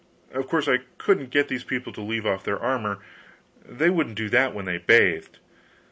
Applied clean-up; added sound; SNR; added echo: none; none; none; none.